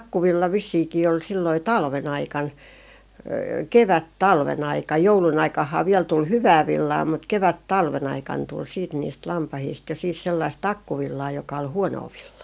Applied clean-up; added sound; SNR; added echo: none; none; none; none.